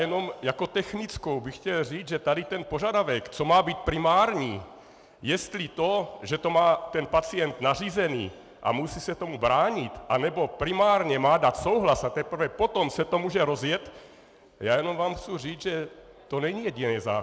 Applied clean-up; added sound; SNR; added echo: none; none; none; none.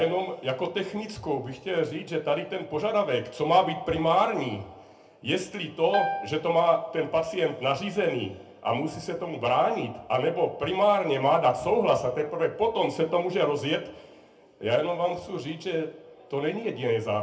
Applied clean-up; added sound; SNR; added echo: none; Piano; 6 dB; reverberation time 0.3 s.